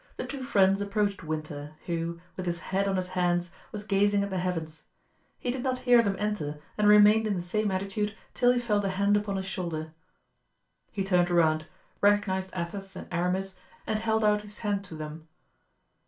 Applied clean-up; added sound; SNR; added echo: none; none; none; reverberation time 0.3 s.